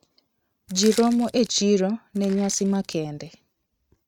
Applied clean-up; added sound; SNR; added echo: neural mask model RNNoise.